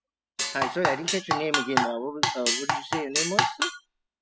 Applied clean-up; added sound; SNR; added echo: classical method spectral subtraction.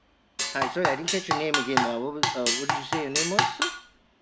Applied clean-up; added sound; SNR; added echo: none; Drum kit; -4 dB; none.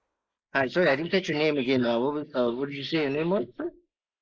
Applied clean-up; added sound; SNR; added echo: neural mask model Resemble Enhance denoiser.